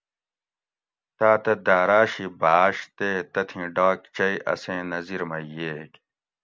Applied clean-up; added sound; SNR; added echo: none; none; none; none.